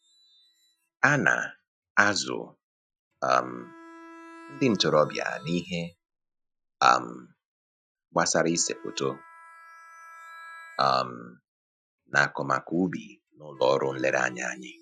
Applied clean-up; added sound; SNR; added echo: classical method Wiener filter.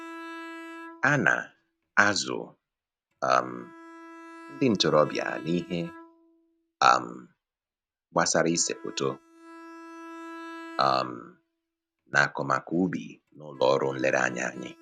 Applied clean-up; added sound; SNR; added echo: neural mask model RNNoise.